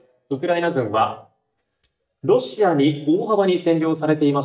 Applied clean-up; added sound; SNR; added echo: neural mask model DeepFilterNet 3.